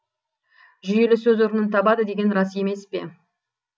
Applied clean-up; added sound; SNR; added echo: none; none; none; none.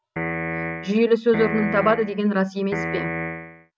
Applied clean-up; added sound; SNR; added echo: none; Piano; 6 dB; none.